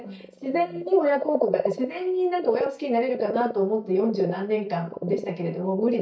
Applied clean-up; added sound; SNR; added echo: neural mask model DeepFilterNet 3.